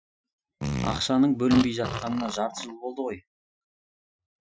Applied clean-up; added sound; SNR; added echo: classical method Wiener filter.